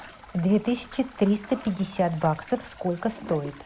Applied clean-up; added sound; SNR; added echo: none; Toilet flush + Sink (filling or washing) / Water tap, faucet; 18 dB; none.